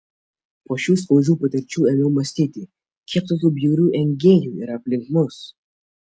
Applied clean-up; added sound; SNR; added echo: none; none; none; none.